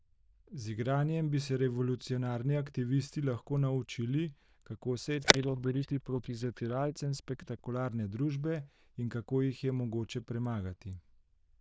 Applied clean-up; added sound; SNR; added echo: neural diffusion model UNIVERSE++.